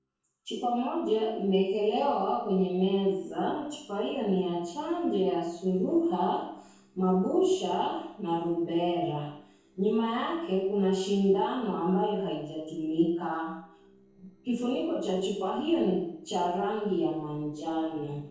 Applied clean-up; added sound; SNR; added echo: neural separator model SepFormer DNS4.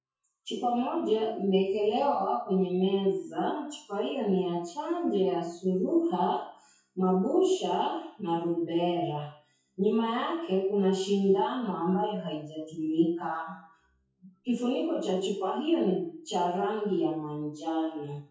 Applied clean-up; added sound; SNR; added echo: classical method WPE with log-MMSE.